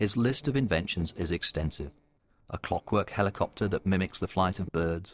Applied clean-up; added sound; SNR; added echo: neural separator model SepFormer DNS4.